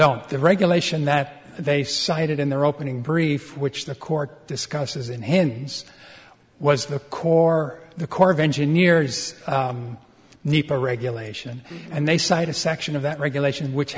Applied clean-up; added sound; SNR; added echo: none; none; none; none.